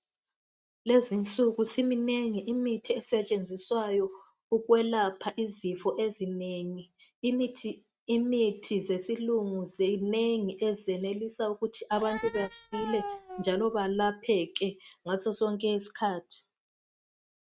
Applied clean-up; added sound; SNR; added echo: neural mask model RNNoise.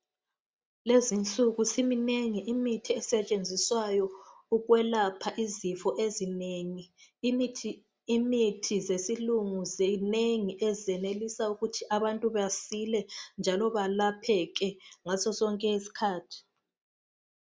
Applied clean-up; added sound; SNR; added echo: none; none; none; none.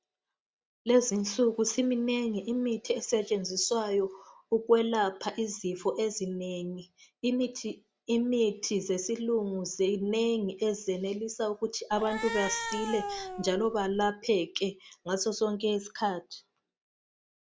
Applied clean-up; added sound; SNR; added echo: none; Cat; 7 dB; none.